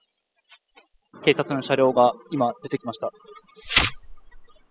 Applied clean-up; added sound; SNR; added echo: classical method spectral subtraction.